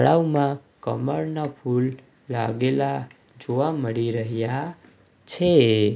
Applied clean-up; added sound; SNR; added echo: none; none; none; none.